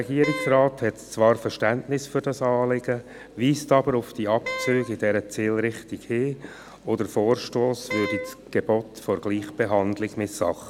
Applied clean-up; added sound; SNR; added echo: none; Wind instrument, woodwind instrument; 9 dB; none.